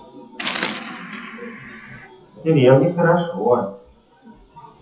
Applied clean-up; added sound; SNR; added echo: classical method WPE with log-MMSE.